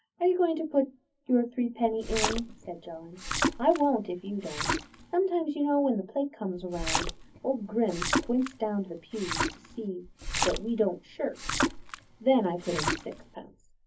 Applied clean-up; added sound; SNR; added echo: none; Splash, splatter; 4 dB; reverberation time 0.3 s.